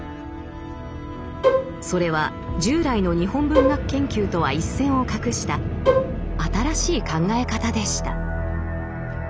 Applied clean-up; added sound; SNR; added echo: none; Bowed string instrument; -1 dB; none.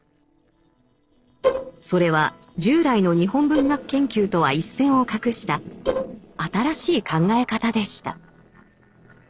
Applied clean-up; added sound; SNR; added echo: neural separator model SepFormer DNS4.